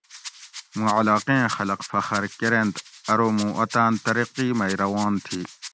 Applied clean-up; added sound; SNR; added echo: none; Rattle; 17 dB; none.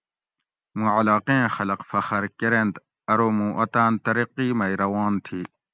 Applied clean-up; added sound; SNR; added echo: none; none; none; none.